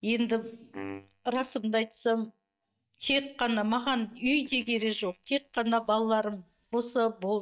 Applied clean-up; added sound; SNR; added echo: neural mask model DeepFilterNet 3.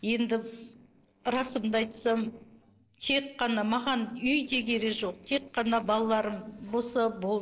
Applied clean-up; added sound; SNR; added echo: neural separator model SepFormer DNS4.